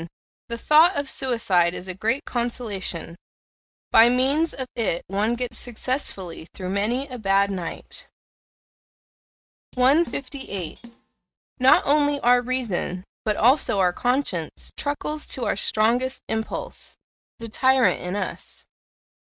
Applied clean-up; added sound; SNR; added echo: neural mask model RNNoise.